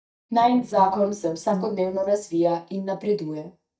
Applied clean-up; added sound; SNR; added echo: neural mask model DeepFilterNet 3.